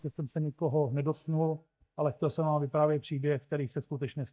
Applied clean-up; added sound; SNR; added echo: neural mask model DeepFilterNet 3.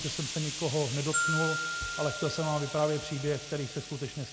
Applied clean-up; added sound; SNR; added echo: none; Glockenspiel + Explosion; 3 dB; none.